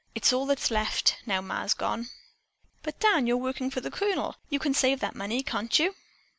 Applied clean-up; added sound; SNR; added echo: none; none; none; none.